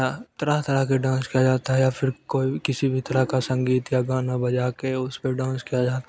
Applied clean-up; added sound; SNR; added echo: none; none; none; none.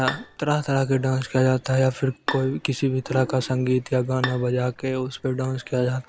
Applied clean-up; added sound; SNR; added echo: none; Bowed string instrument; 14 dB; none.